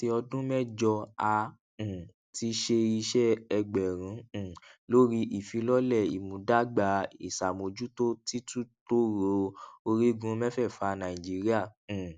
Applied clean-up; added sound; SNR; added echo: none; none; none; none.